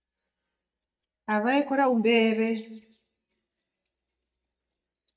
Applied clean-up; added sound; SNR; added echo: neural mask model DeepFilterNet 3.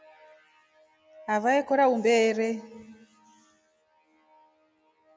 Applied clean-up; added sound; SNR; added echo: none; none; none; none.